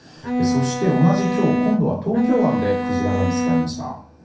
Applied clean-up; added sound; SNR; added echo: none; Bowed string instrument; 1 dB; reverberation time 0.6 s.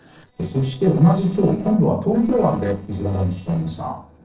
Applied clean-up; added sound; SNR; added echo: neural separator model SepFormer DNS4.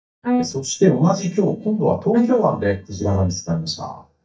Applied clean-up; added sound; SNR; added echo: neural mask model DeepFilterNet 3.